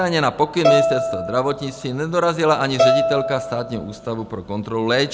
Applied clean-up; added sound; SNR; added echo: none; Bowed string instrument; 1 dB; none.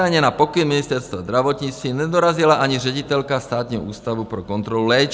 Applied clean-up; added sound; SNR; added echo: none; none; none; none.